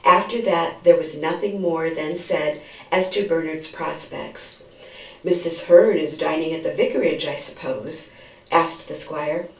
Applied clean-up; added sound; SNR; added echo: none; none; none; reverberation time 0.3 s.